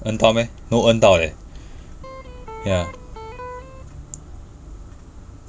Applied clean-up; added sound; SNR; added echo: none; Electric guitar; 15 dB; none.